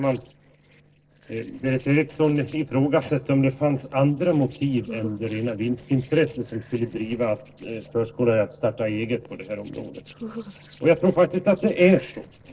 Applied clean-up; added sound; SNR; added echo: neural separator model SepFormer DNS4.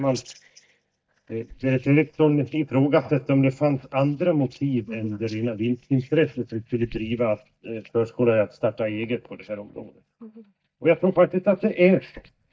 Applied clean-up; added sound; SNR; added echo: neural mask model DeepFilterNet 3.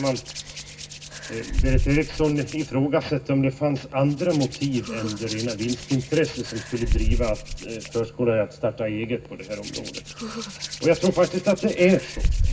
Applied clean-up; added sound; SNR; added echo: none; Hands; 5 dB; reverberation time 0.4 s.